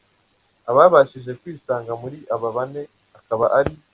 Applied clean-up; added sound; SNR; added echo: none; none; none; none.